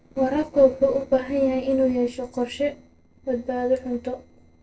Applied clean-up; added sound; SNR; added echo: neural separator model SepFormer DNS4.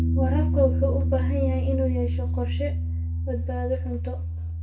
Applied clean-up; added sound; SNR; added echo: none; Piano; -5 dB; reverberation time 0.2 s.